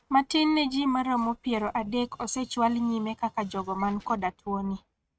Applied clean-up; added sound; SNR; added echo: neural mask model RNNoise.